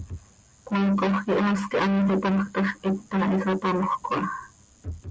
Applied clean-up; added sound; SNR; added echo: none; none; none; none.